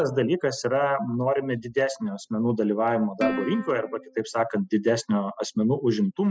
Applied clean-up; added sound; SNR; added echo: classical method spectral subtraction.